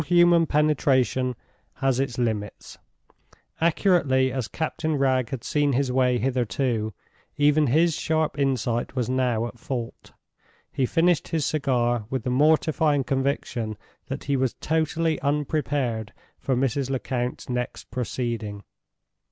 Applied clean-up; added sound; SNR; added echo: none; none; none; none.